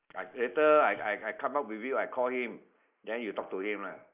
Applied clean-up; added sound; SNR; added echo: neural mask model Resemble Enhance denoiser.